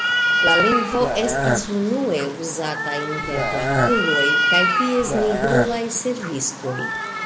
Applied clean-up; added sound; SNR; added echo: none; Burping, eructation + Cat; -2 dB; none.